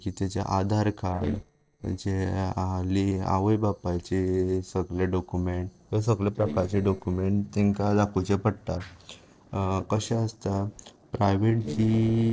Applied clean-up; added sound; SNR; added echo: neural separator model SepFormer DNS4.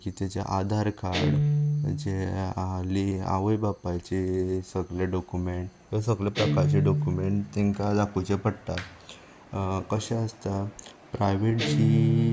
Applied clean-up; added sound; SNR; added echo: none; Guitar; 4 dB; none.